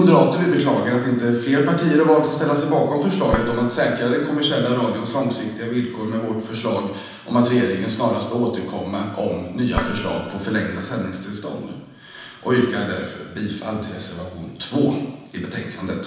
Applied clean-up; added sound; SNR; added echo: none; Dishes, pots, and pans; 14 dB; reverberation time 1.1 s.